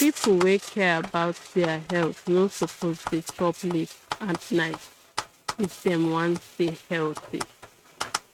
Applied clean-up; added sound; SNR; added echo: neural mask model RNNoise.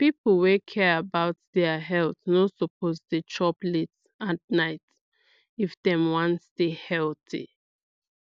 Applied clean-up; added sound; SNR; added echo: none; none; none; none.